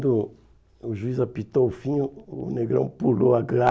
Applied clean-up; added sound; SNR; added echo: none; none; none; none.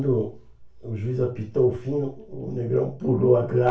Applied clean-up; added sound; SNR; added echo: none; none; none; reverberation time 0.2 s.